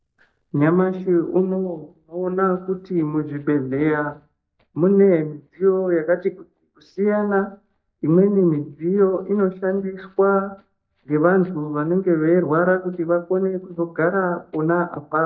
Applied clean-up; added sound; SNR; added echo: neural mask model DeepFilterNet 3.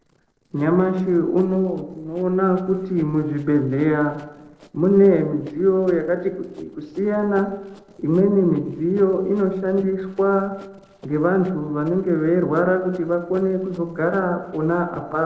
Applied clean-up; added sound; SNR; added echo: neural separator model SepFormer DNS4.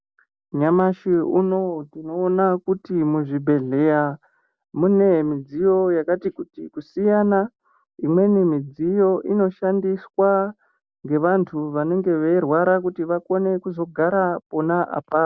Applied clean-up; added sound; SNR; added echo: none; none; none; none.